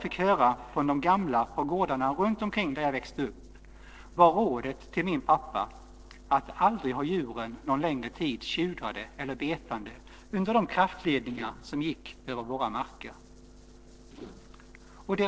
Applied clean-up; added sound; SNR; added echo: neural separator model SepFormer DNS4.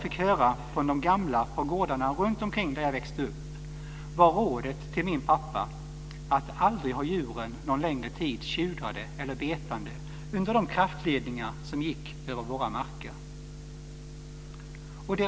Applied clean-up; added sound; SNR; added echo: none; none; none; none.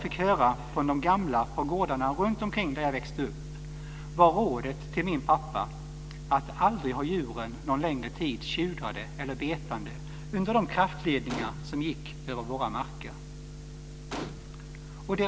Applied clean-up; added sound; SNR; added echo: none; Gunshot, gunfire; 13 dB; none.